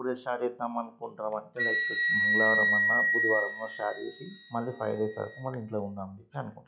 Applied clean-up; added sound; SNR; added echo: classical method log-MMSE.